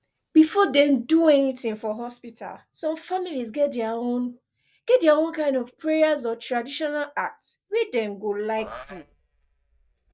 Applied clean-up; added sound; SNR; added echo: neural mask model DeepFilterNet 3.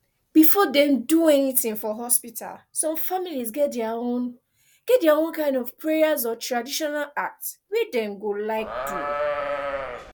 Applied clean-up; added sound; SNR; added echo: none; Livestock, farm animals, working animals; 5 dB; none.